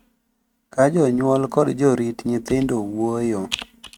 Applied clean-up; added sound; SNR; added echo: neural mask model RNNoise.